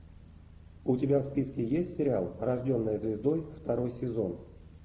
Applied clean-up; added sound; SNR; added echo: none; none; none; none.